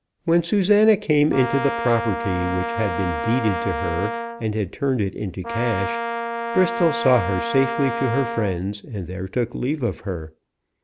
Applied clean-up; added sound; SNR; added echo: none; Brass instrument; 4 dB; none.